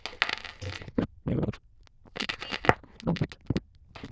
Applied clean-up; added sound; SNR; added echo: neural diffusion model UNIVERSE++.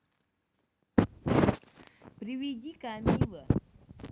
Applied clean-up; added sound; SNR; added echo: none; none; none; none.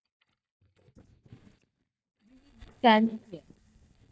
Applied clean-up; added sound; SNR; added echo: neural mask model DeepFilterNet 3.